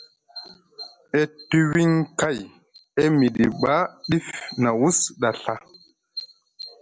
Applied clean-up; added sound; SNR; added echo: none; none; none; none.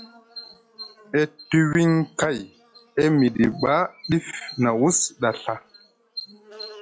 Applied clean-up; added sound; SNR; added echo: classical method log-MMSE.